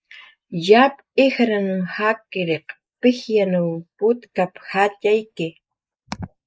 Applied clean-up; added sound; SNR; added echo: neural mask model Resemble Enhance denoiser.